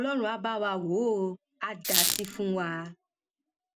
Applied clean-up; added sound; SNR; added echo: none; Squeak; -3 dB; none.